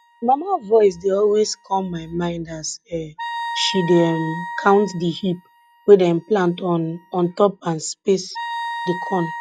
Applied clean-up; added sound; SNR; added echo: classical method log-MMSE.